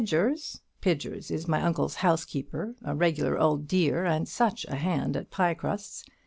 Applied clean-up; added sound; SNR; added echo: none; none; none; none.